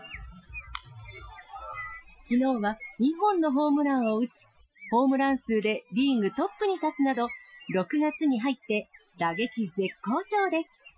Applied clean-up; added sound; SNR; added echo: classical method Wiener filter.